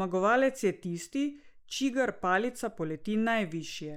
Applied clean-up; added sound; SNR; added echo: neural mask model Resemble Enhance denoiser.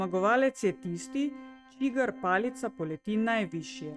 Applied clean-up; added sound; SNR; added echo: neural mask model RNNoise.